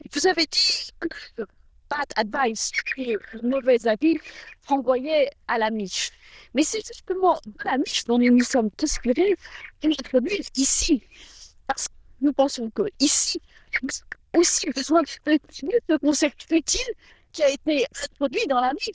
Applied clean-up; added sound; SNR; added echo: neural diffusion model UNIVERSE++.